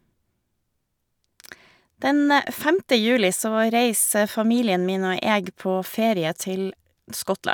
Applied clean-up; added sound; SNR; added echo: none; none; none; none.